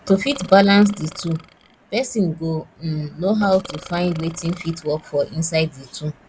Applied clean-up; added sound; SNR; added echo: none; Burping, eructation; 19 dB; none.